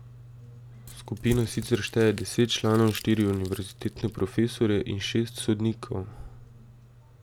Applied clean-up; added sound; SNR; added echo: none; Crumpling, crinkling / Crushing; 17 dB; none.